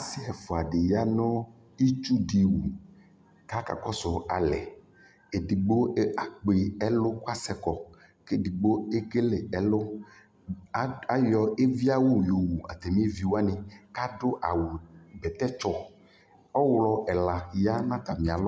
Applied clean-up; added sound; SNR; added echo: none; none; none; none.